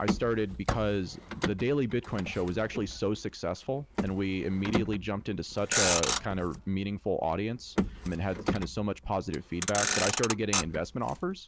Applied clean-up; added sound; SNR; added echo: none; Motor vehicle (road); 3 dB; none.